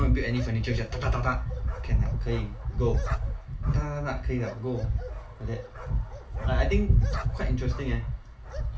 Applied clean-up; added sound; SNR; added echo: none; Bark; 18 dB; reverberation time 0.2 s.